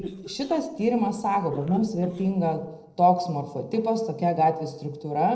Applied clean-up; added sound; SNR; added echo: neural separator model SepFormer DNS4.